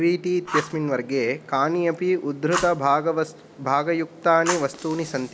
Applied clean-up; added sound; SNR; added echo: none; Fire; 12 dB; none.